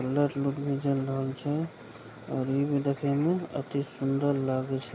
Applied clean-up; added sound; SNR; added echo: none; none; none; none.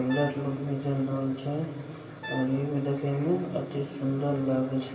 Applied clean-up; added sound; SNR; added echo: none; Brass instrument; 16 dB; reverberation time 2.4 s.